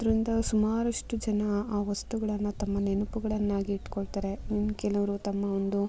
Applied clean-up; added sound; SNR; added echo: none; none; none; none.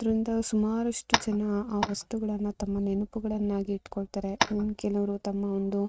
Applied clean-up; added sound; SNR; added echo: neural mask model RNNoise.